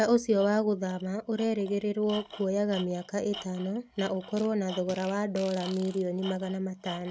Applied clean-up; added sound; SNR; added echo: none; Tools + Fart; 17 dB; none.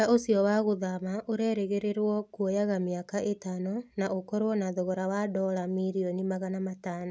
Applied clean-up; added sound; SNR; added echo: none; none; none; none.